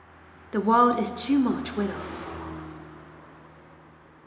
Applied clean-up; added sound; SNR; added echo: none; Car passing by; 15 dB; reverberation time 0.8 s.